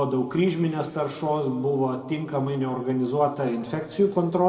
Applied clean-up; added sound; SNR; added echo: none; none; none; reverberation time 1.8 s.